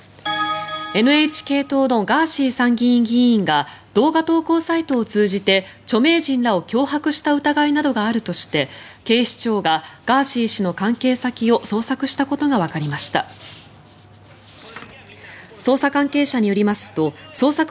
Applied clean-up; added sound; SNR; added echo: none; none; none; none.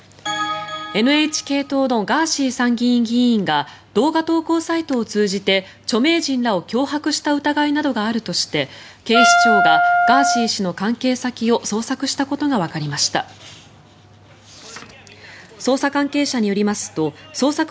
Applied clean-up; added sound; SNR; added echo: none; Wind instrument, woodwind instrument; -4 dB; none.